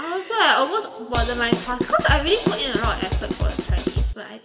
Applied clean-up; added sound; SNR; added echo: none; Drum kit; 0 dB; reverberation time 1.4 s.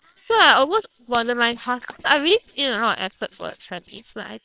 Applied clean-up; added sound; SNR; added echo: neural separator model SepFormer WHAMR!.